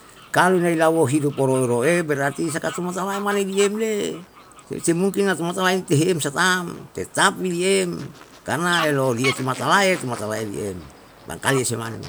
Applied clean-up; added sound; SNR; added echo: none; Fowl; 16 dB; none.